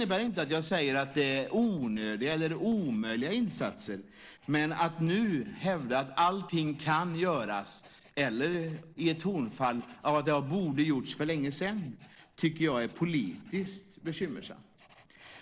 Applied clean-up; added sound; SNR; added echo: neural separator model SepFormer DNS4.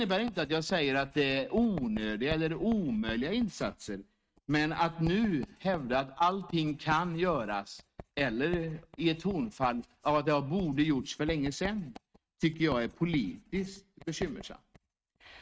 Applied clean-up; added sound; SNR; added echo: neural mask model RNNoise.